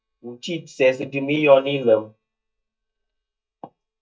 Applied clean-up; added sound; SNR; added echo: neural mask model DeepFilterNet 3.